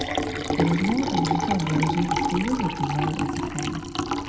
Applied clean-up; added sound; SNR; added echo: none; Liquid; -1 dB; reverberation time 0.9 s.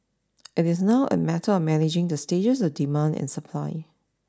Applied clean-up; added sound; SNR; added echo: none; none; none; none.